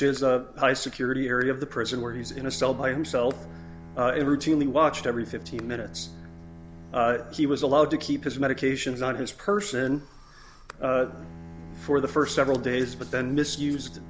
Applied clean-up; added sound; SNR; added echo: none; Bowed string instrument; 18 dB; none.